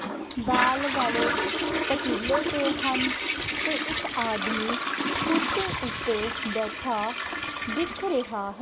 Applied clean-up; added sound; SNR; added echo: none; Toilet flush; -1 dB; none.